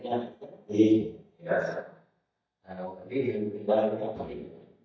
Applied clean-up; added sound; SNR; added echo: neural mask model DeepFilterNet 3.